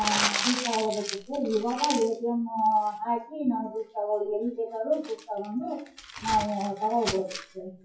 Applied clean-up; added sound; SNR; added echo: classical method WPE with log-MMSE.